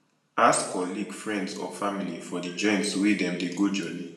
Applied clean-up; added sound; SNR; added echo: none; none; none; reverberation time 0.9 s.